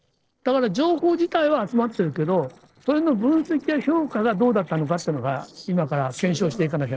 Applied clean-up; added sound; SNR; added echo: neural separator model SepFormer DNS4.